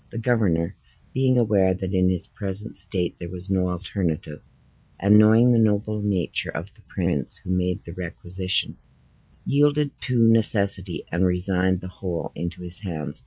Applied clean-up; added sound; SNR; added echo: none; none; none; none.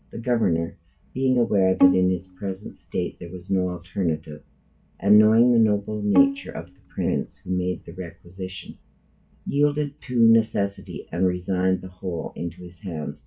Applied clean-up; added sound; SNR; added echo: none; Bowed string instrument; 4 dB; reverberation time 0.2 s.